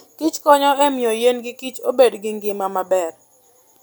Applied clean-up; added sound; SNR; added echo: none; none; none; none.